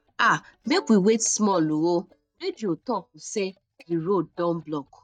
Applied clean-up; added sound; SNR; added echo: neural mask model DeepFilterNet 3.